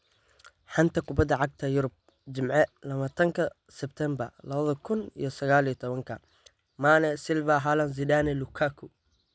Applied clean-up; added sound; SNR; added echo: none; none; none; none.